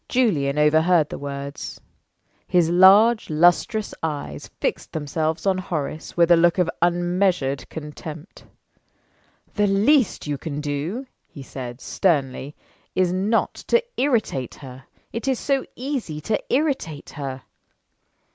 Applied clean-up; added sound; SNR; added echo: none; none; none; none.